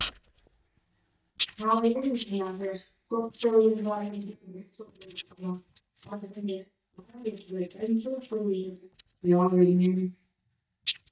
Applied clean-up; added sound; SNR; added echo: neural mask model DeepFilterNet 3.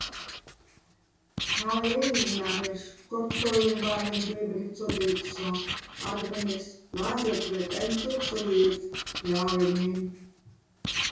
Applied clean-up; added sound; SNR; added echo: none; Writing; 5 dB; reverberation time 0.6 s.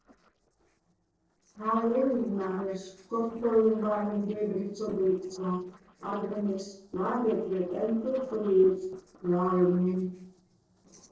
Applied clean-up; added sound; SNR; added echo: neural separator model SepFormer DNS4.